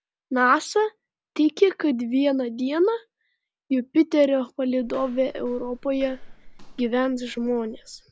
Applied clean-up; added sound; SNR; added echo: none; Walk, footsteps; 19 dB; none.